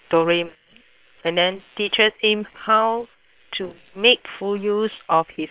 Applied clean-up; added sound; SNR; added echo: neural separator model SepFormer WHAM!.